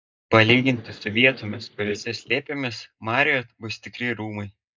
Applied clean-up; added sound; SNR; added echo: neural mask model DeepFilterNet 3.